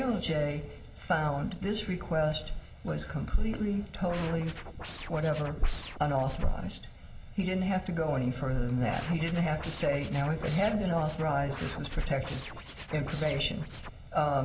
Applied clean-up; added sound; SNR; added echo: none; Scratching (performance technique); 12 dB; reverberation time 0.7 s.